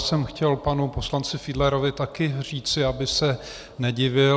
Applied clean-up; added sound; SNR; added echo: none; none; none; none.